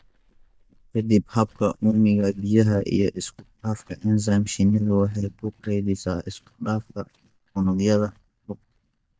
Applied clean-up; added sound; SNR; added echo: neural mask model DeepFilterNet 3.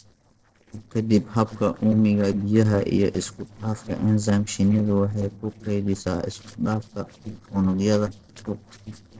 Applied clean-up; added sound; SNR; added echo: neural separator model SepFormer DNS4.